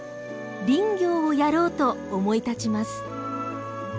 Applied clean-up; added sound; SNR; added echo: none; none; none; none.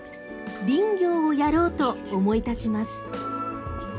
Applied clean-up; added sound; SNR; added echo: none; Drum kit; 15 dB; reverberation time 0.3 s.